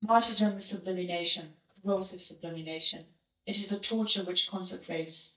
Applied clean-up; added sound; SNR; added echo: neural mask model DeepFilterNet 3.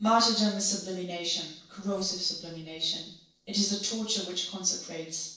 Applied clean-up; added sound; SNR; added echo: neural separator model SepFormer DNS4.